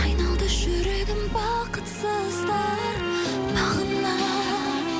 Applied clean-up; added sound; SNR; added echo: none; Musical instrument + Snare drum; 15 dB; none.